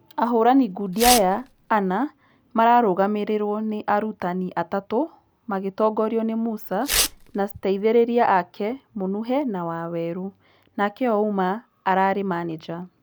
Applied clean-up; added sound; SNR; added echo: none; Tearing; 5 dB; none.